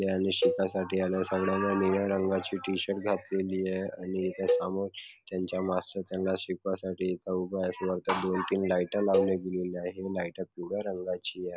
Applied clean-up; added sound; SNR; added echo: none; Cowbell; 5 dB; none.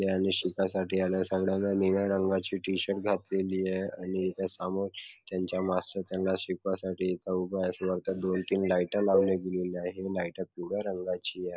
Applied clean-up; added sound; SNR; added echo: neural mask model Resemble Enhance denoiser.